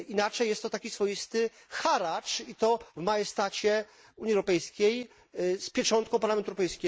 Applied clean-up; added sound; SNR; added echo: neural mask model Resemble Enhance denoiser.